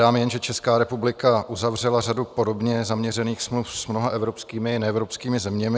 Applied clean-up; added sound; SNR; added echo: none; none; none; none.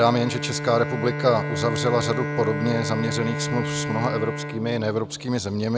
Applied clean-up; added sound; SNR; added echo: none; Bowed string instrument; 5 dB; none.